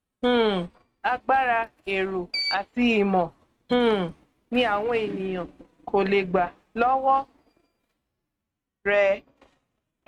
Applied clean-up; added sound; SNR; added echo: neural mask model RNNoise.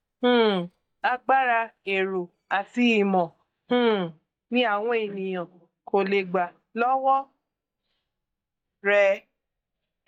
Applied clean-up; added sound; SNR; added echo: neural mask model DeepFilterNet 3.